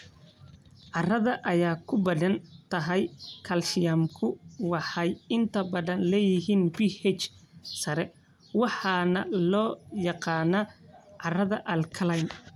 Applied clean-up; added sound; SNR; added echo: none; none; none; none.